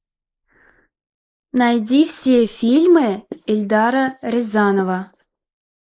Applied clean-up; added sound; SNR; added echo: neural mask model Resemble Enhance denoiser.